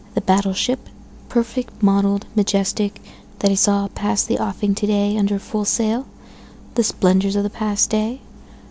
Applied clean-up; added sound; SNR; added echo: none; none; none; none.